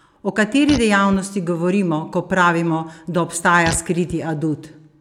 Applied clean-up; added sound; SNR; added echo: none; Fart; 15 dB; none.